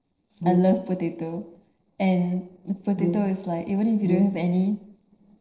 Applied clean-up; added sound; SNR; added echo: neural separator model SepFormer DNS4.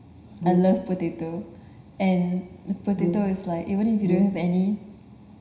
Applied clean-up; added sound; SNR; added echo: none; Brass instrument; 4 dB; reverberation time 0.9 s.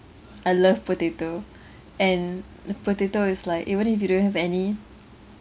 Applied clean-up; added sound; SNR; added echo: none; none; none; none.